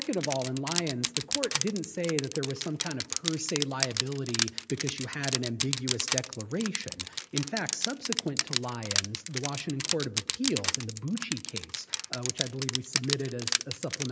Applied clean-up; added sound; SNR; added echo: none; Crushing; 0 dB; none.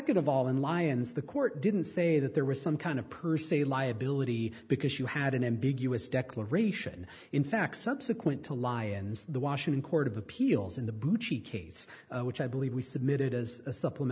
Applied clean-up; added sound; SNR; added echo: none; none; none; none.